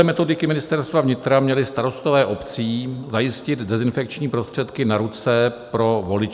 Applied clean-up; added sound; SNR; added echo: none; none; none; none.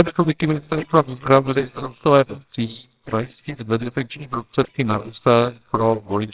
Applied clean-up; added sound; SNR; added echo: neural separator model SepFormer WHAMR!.